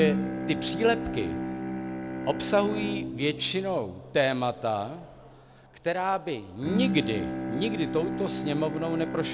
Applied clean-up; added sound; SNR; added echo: none; Bowed string instrument; 4 dB; none.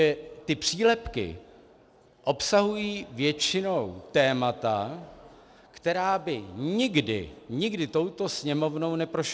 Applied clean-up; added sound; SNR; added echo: none; none; none; none.